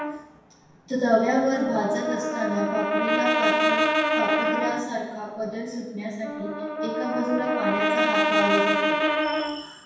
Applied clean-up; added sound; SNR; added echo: none; Brass instrument; -3 dB; reverberation time 1.1 s.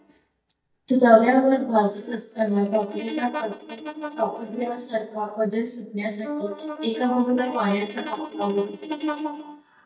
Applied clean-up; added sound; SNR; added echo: neural mask model DeepFilterNet 3.